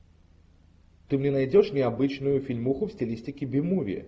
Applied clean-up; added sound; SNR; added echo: none; none; none; none.